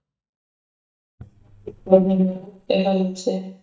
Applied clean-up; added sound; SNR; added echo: neural mask model DeepFilterNet 3.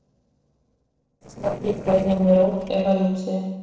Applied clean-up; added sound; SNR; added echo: neural separator model SepFormer DNS4.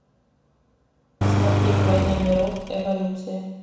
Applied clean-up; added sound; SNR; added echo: none; Engine; -4 dB; reverberation time 1.1 s.